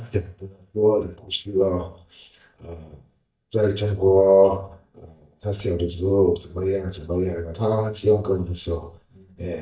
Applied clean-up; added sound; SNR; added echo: neural mask model DeepFilterNet 3.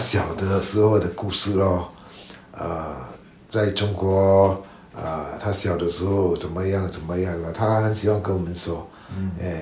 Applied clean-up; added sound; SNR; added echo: none; none; none; none.